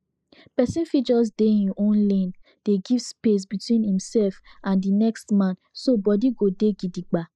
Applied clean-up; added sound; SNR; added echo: neural mask model Resemble Enhance denoiser.